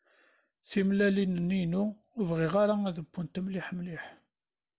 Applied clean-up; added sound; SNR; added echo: none; none; none; none.